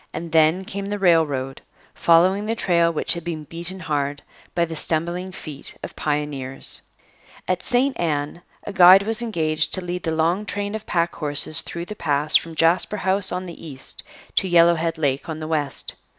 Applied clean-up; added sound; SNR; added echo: none; none; none; none.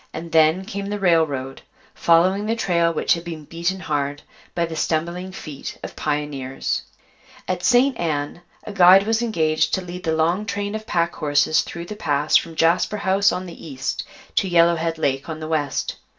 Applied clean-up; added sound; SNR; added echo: none; none; none; reverberation time 0.2 s.